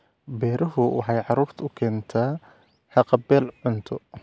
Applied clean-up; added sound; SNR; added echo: none; none; none; none.